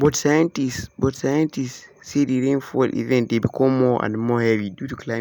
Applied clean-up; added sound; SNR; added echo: none; none; none; none.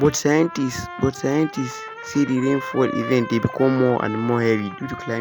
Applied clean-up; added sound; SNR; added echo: none; Trumpet; 13 dB; none.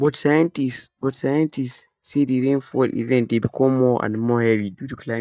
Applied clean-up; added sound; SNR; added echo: neural mask model DeepFilterNet 3.